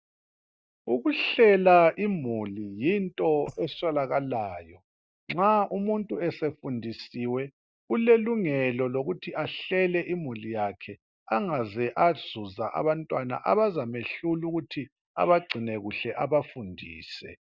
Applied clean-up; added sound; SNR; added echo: neural mask model DeepFilterNet 3.